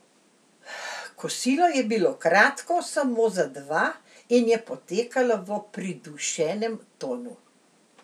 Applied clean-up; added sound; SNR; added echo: none; none; none; none.